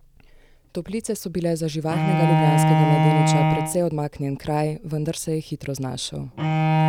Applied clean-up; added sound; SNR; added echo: none; Bowed string instrument; -3 dB; none.